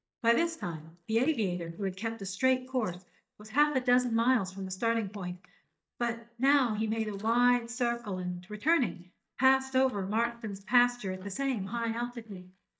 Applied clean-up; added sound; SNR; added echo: neural mask model DeepFilterNet 3.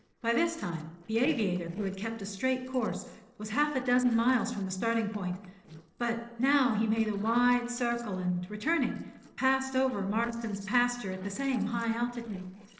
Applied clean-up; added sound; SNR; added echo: neural separator model SepFormer DNS4.